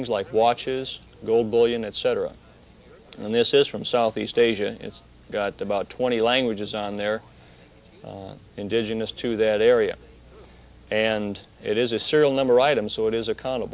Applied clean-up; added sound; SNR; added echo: none; none; none; none.